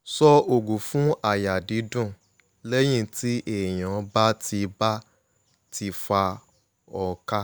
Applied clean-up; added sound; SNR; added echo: none; none; none; none.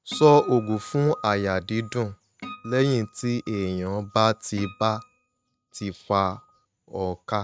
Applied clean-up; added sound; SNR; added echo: neural mask model RNNoise.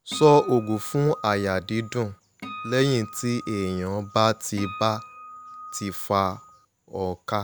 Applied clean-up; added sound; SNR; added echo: none; Acoustic guitar; 16 dB; none.